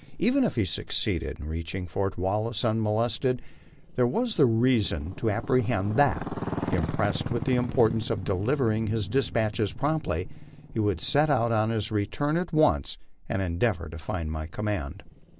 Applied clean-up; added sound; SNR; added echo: none; Motorcycle; 12 dB; none.